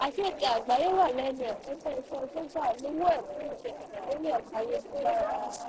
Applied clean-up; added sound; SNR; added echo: neural separator model SepFormer DNS4.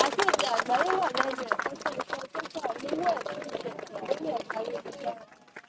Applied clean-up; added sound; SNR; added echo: neural mask model RNNoise.